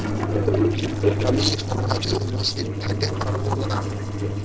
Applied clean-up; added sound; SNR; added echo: neural separator model SepFormer DNS4.